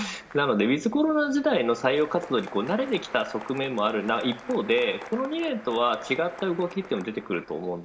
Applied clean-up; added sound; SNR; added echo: none; Applause; 18 dB; reverberation time 0.3 s.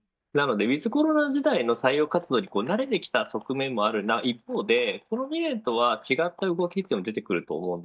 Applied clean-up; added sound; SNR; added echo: neural mask model DeepFilterNet 3.